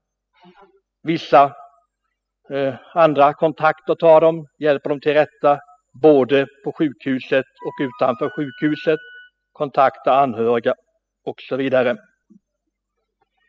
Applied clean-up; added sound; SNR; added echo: classical method spectral subtraction.